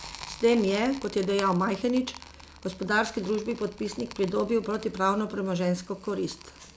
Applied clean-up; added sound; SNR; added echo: none; Crackle; 15 dB; none.